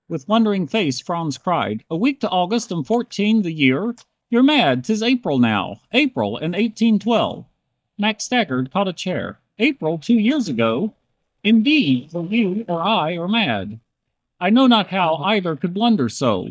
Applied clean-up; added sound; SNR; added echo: neural mask model DeepFilterNet 3.